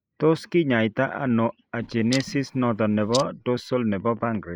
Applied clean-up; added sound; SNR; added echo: neural mask model Resemble Enhance denoiser.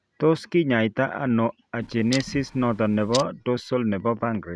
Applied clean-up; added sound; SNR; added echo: none; Clock; 15 dB; none.